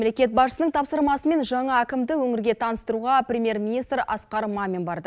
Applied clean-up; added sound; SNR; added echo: none; none; none; none.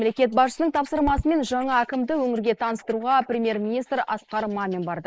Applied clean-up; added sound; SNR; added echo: neural mask model Resemble Enhance denoiser.